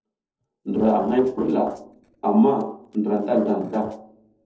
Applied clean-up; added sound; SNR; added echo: neural separator model SepFormer DNS4.